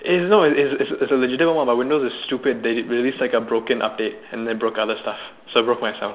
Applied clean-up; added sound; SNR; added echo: none; none; none; none.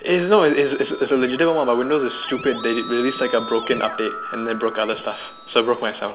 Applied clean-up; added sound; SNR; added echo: none; Keyboard (musical); 14 dB; none.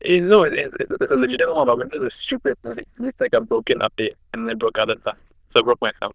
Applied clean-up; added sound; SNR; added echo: neural diffusion model UNIVERSE++.